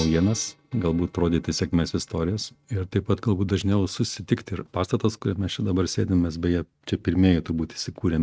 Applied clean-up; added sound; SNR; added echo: neural mask model RNNoise.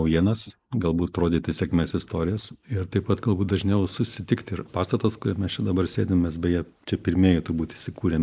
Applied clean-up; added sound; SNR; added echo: neural mask model Resemble Enhance denoiser.